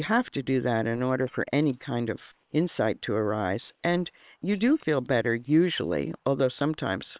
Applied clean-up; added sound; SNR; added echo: neural separator model SepFormer WHAM!.